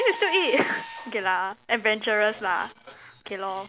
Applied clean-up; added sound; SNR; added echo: none; Mechanisms; 14 dB; none.